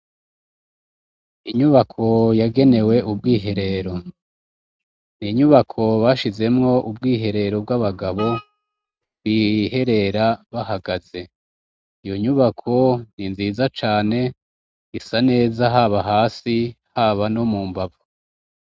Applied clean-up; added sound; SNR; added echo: neural mask model RNNoise.